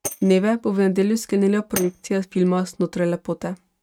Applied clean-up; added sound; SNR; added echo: neural mask model RNNoise.